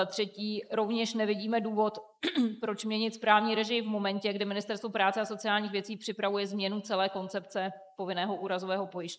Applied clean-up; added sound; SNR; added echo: neural mask model Resemble Enhance denoiser.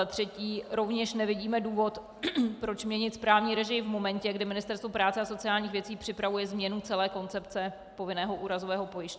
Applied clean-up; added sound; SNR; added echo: none; none; none; none.